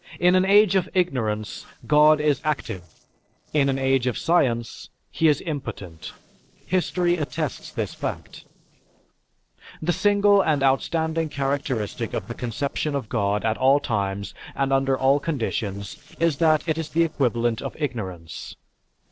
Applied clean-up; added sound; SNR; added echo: neural separator model SepFormer DNS4.